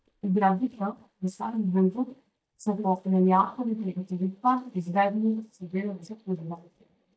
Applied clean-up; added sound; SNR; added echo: neural mask model DeepFilterNet 3.